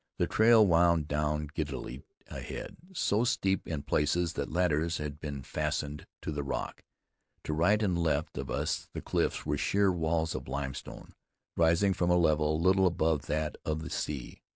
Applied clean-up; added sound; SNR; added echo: none; none; none; none.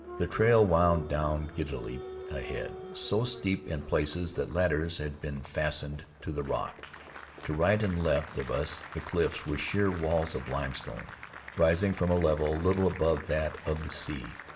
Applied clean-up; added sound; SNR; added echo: none; Applause; 15 dB; reverberation time 1.1 s.